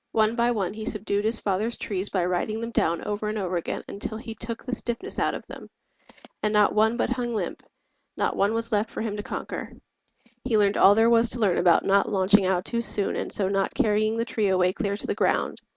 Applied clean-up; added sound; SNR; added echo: none; none; none; none.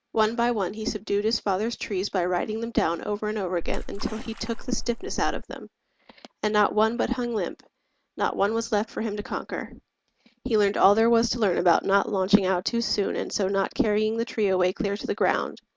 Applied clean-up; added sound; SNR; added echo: none; Splash, splatter; 3 dB; none.